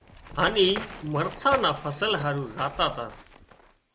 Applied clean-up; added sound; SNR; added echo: none; Run; 13 dB; none.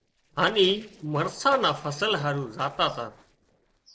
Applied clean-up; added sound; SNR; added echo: neural separator model SepFormer DNS4.